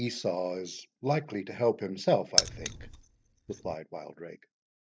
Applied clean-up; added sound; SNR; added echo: neural mask model DeepFilterNet 3.